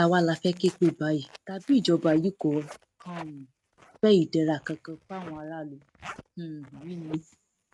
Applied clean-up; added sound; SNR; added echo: neural mask model RNNoise.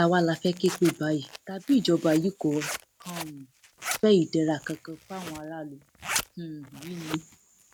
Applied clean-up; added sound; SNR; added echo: none; Zipper (clothing); 12 dB; none.